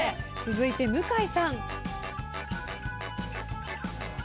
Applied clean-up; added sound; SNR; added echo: none; Wind instrument, woodwind instrument; 16 dB; none.